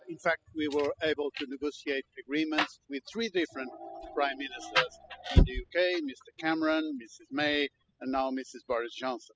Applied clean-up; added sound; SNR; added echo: classical method spectral subtraction.